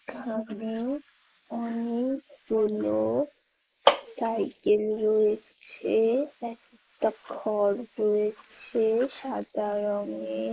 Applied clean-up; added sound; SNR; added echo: neural mask model Resemble Enhance denoiser.